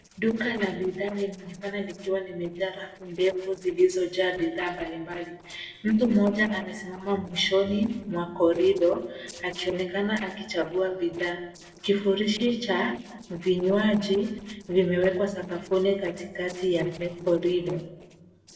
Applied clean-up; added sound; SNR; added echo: neural separator model SepFormer DNS4.